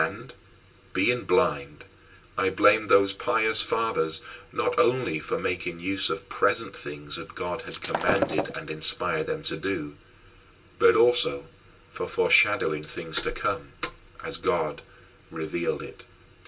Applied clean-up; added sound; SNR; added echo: none; Shatter; 3 dB; reverberation time 0.2 s.